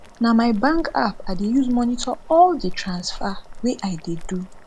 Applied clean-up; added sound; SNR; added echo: none; Boiling; 10 dB; none.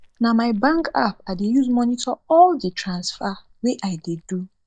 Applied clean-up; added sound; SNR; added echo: neural mask model DeepFilterNet 3.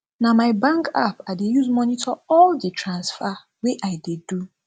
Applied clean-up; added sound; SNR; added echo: none; none; none; none.